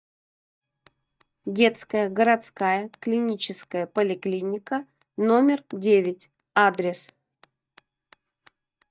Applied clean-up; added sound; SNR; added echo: neural mask model DeepFilterNet 3.